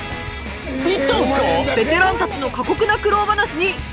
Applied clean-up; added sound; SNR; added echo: none; none; none; none.